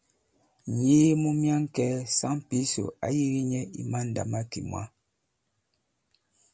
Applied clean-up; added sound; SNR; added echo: none; none; none; none.